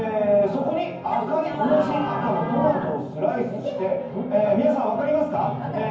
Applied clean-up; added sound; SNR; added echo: none; Strum; 14 dB; reverberation time 0.9 s.